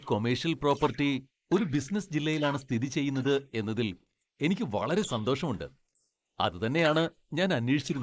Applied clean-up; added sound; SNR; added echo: neural mask model Resemble Enhance denoiser.